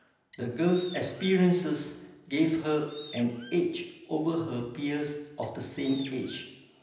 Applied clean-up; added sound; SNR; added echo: none; Bird; 19 dB; reverberation time 0.9 s.